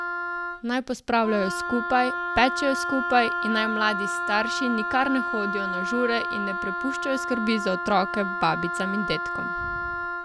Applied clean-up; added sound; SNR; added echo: none; Wind instrument, woodwind instrument; 2 dB; none.